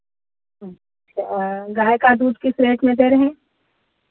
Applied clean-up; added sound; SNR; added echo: none; none; none; none.